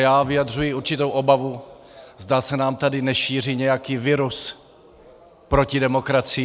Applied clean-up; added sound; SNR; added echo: none; none; none; none.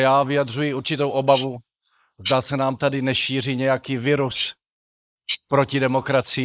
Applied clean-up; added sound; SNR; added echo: neural mask model Resemble Enhance denoiser.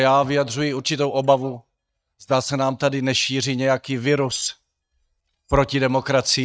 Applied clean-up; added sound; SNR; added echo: neural mask model DeepFilterNet 3.